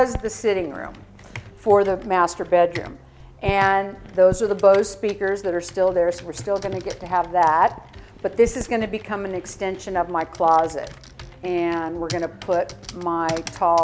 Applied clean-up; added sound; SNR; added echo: none; Computer keyboard; 20 dB; none.